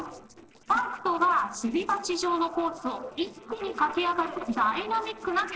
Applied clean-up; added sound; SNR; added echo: neural separator model SepFormer DNS4.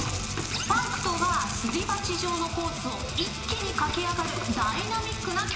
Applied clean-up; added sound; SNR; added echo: none; Rattle (instrument); 10 dB; reverberation time 1.9 s.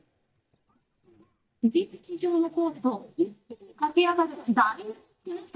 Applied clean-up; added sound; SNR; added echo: neural mask model DeepFilterNet 3.